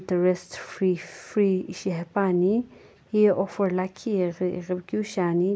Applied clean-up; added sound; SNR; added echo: none; none; none; none.